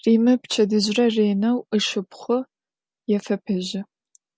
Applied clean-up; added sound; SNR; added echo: none; none; none; none.